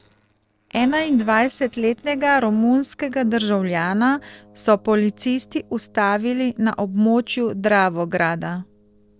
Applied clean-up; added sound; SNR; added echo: neural separator model SepFormer DNS4.